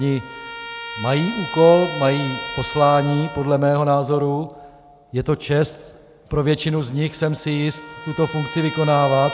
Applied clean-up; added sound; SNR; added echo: none; Trumpet; 13 dB; none.